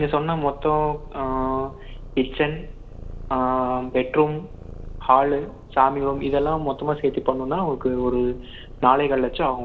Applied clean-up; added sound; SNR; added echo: none; Purr; 14 dB; reverberation time 1.1 s.